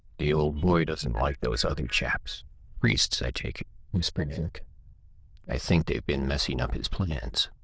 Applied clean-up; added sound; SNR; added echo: neural diffusion model UNIVERSE++.